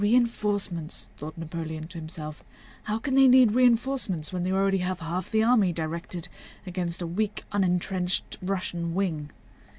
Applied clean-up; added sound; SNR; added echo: none; none; none; none.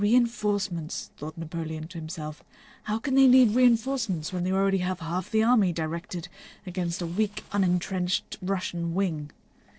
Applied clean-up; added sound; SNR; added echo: neural separator model SepFormer DNS4.